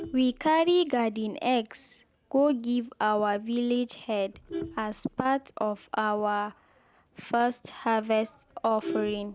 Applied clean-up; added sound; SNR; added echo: none; Vehicle horn, car horn, honking; 17 dB; none.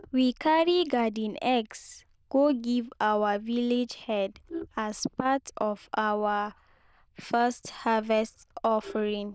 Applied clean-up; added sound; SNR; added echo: neural diffusion model UNIVERSE++.